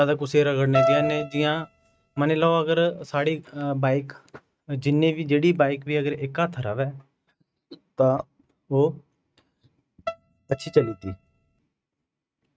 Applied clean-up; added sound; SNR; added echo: neural mask model RNNoise.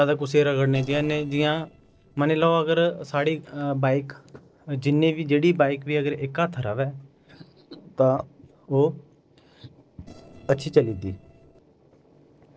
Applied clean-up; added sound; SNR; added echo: neural separator model SepFormer DNS4.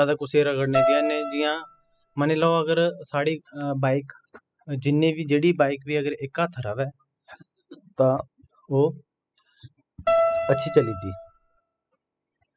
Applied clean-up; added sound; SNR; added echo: classical method spectral subtraction.